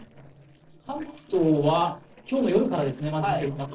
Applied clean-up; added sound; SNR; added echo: neural separator model SepFormer DNS4.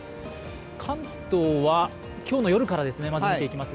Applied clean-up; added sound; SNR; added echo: none; none; none; none.